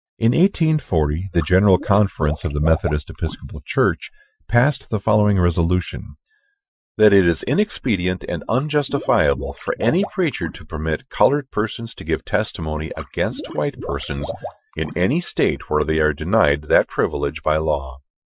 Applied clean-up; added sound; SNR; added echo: classical method Wiener filter.